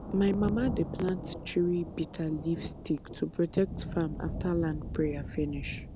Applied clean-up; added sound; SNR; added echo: none; Thunder; 7 dB; none.